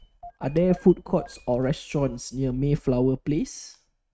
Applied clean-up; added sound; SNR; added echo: neural mask model RNNoise.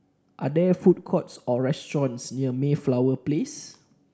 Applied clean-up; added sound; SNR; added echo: none; none; none; none.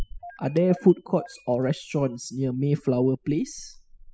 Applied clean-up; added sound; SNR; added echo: classical method spectral subtraction.